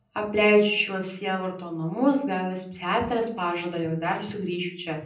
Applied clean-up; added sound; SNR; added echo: none; none; none; reverberation time 0.6 s.